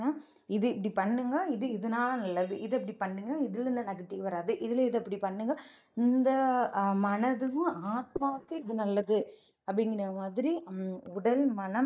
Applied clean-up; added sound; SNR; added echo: neural mask model DeepFilterNet 3.